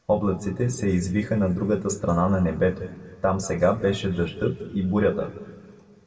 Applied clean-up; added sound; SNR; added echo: none; none; none; reverberation time 1.4 s.